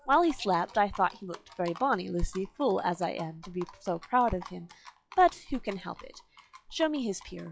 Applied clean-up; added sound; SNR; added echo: classical method log-MMSE.